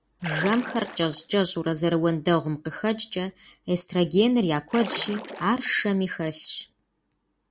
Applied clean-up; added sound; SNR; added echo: none; Splash, splatter; 13 dB; none.